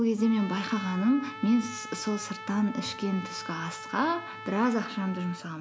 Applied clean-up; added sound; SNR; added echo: none; Trumpet; 12 dB; none.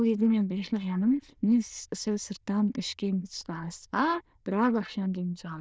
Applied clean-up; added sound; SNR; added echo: neural diffusion model UNIVERSE++.